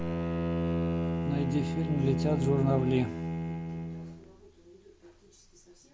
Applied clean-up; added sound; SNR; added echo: none; Bowed string instrument; -1 dB; none.